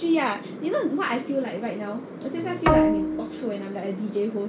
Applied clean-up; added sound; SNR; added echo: none; Bowed string instrument; -3 dB; none.